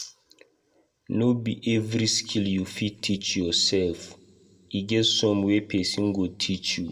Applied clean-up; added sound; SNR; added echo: none; none; none; reverberation time 0.6 s.